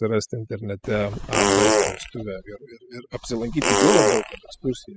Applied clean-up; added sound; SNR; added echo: classical method spectral subtraction.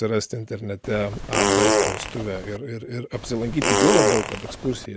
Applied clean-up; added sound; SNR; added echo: none; Fart; -3 dB; none.